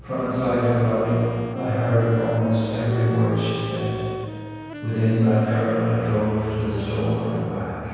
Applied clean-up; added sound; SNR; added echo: none; Wind instrument, woodwind instrument; 11 dB; reverberation time 2.2 s.